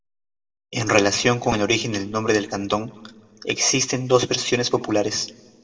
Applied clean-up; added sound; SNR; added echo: none; none; none; reverberation time 0.4 s.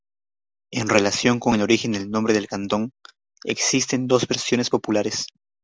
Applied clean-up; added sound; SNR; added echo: none; none; none; none.